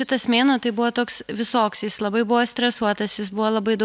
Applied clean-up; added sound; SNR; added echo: none; none; none; none.